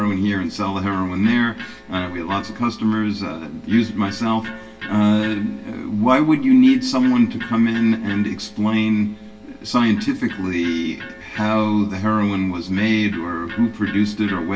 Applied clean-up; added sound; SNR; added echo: none; Electric guitar; 19 dB; reverberation time 0.2 s.